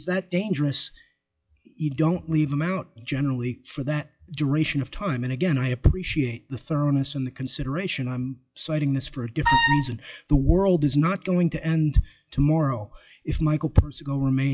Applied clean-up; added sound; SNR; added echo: classical method log-MMSE.